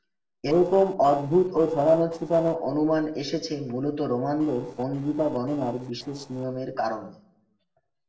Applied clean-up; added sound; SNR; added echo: neural separator model SepFormer DNS4.